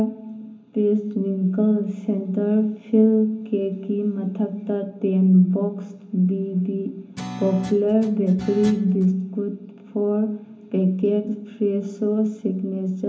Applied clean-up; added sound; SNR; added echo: none; Guitar; 13 dB; reverberation time 0.3 s.